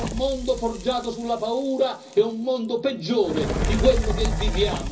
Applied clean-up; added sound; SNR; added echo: none; Fire; 4 dB; reverberation time 0.4 s.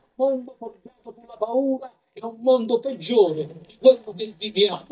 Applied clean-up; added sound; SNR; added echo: neural mask model DeepFilterNet 3.